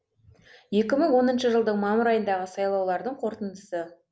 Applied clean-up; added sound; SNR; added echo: none; none; none; none.